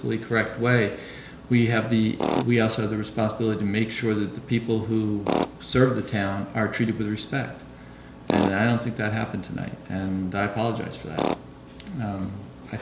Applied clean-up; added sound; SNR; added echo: none; Tools; 9 dB; none.